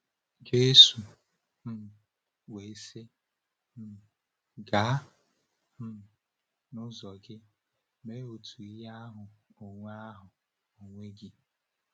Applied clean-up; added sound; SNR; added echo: none; none; none; none.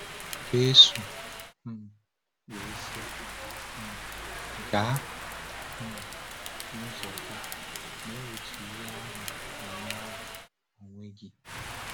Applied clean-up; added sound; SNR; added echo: none; Rain; 9 dB; none.